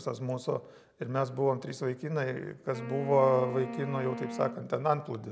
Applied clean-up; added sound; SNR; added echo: none; Wind instrument, woodwind instrument; 10 dB; none.